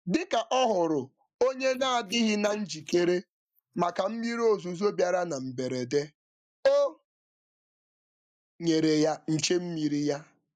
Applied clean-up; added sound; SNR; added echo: neural mask model Resemble Enhance denoiser.